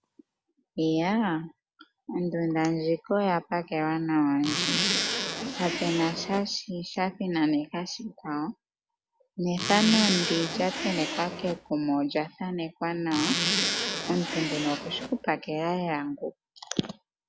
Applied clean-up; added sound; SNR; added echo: none; Zipper (clothing); 1 dB; none.